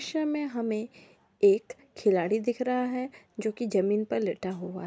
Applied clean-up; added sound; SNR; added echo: none; none; none; none.